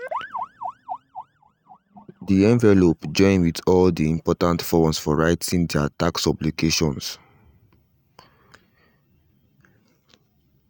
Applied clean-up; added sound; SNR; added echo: neural mask model RNNoise.